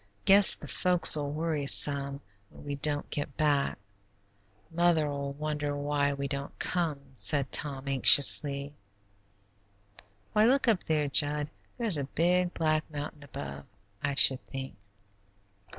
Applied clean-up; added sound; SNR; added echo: none; none; none; none.